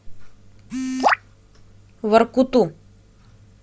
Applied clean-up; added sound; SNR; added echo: none; none; none; none.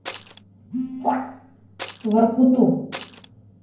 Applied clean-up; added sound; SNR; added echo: none; Shatter; 7 dB; reverberation time 0.9 s.